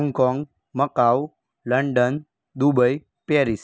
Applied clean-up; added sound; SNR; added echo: none; none; none; none.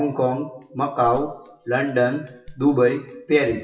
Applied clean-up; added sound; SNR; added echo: classical method WPE with log-MMSE.